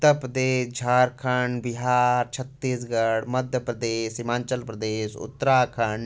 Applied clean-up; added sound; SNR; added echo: none; none; none; none.